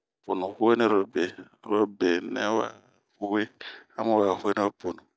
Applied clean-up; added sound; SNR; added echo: none; none; none; none.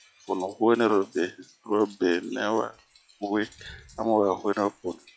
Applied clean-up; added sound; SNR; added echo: classical method log-MMSE.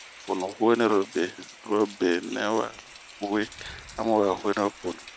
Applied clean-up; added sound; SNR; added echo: none; Rain; 18 dB; none.